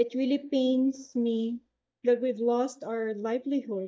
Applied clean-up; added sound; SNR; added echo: neural mask model DeepFilterNet 3.